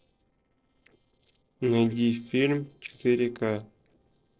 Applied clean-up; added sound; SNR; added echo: neural separator model SepFormer DNS4.